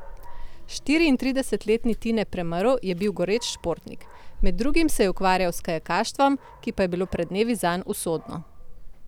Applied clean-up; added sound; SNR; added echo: none; Dog; 5 dB; none.